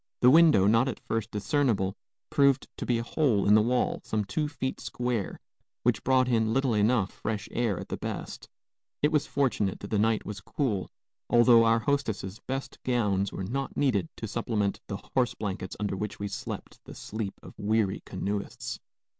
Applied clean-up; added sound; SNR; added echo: none; none; none; none.